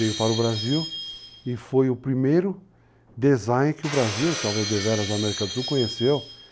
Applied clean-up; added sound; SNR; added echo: none; Shatter; 10 dB; none.